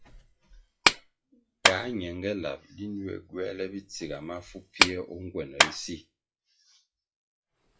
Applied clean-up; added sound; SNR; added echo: classical method WPE with log-MMSE.